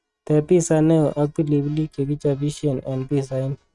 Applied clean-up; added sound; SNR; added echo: neural mask model RNNoise.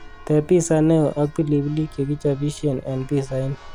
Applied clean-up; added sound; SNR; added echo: none; Church bell; 19 dB; none.